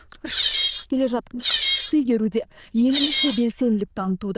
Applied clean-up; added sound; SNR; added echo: neural diffusion model UNIVERSE++.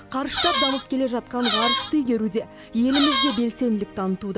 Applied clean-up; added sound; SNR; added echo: none; Squeak; 0 dB; none.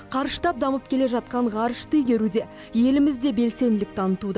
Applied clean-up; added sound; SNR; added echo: none; none; none; none.